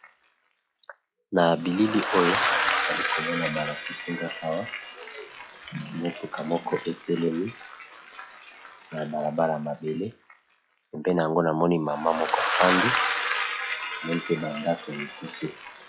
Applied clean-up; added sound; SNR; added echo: classical method log-MMSE.